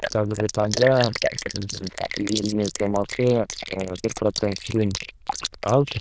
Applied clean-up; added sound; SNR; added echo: neural diffusion model UNIVERSE++.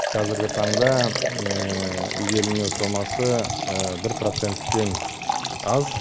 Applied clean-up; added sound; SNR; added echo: none; Liquid; 3 dB; none.